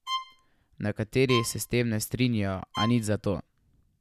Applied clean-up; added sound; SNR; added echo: none; Bowed string instrument; 10 dB; none.